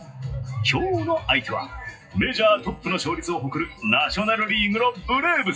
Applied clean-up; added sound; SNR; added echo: classical method WPE with log-MMSE.